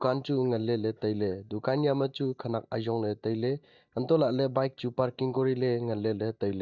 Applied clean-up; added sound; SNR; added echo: neural mask model DeepFilterNet 3.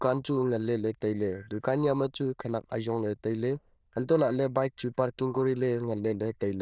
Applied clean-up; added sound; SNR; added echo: neural diffusion model UNIVERSE++.